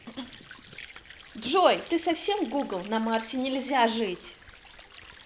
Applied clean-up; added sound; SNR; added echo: none; Sink (filling or washing) / Water; 19 dB; none.